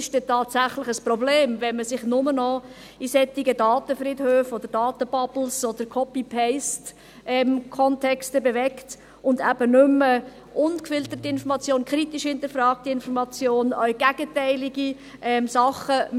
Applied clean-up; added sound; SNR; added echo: none; none; none; none.